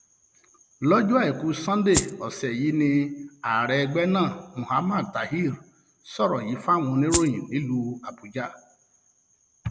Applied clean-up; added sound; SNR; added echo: none; Rattle (instrument); 0 dB; none.